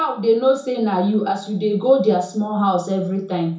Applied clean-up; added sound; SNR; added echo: none; none; none; reverberation time 0.6 s.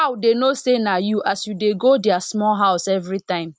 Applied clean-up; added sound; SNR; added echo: none; none; none; none.